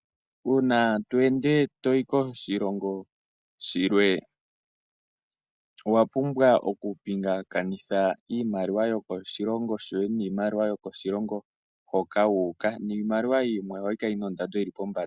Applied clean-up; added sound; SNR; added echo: none; none; none; none.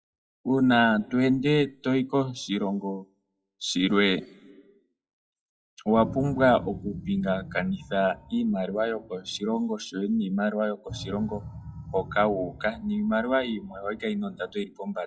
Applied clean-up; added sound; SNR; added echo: classical method WPE with log-MMSE.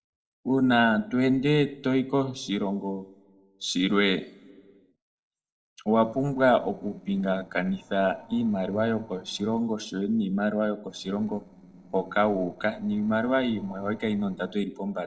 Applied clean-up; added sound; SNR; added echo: neural separator model SepFormer DNS4.